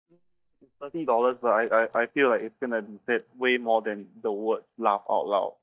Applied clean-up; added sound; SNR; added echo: neural mask model DeepFilterNet 3.